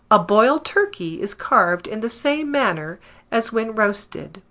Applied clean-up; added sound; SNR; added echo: none; none; none; none.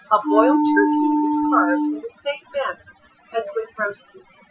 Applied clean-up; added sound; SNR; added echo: classical method Wiener filter.